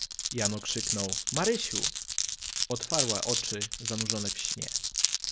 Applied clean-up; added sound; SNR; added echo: none; Glass; -3 dB; none.